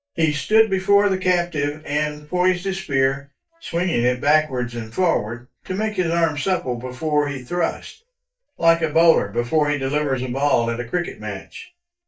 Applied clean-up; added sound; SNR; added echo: neural mask model DeepFilterNet 3.